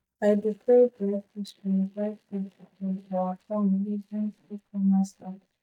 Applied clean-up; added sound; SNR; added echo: neural mask model DeepFilterNet 3.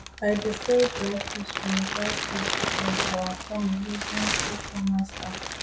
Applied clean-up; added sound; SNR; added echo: none; Crumpling, crinkling; 2 dB; none.